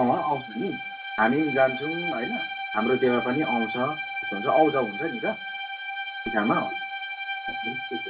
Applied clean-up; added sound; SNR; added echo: none; Bowed string instrument; 6 dB; reverberation time 0.2 s.